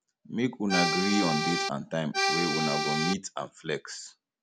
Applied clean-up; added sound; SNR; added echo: none; Accordion; -3 dB; none.